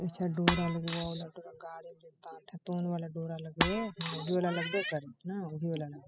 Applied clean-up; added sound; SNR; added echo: classical method spectral subtraction.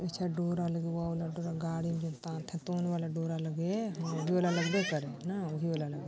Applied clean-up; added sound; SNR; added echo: none; none; none; none.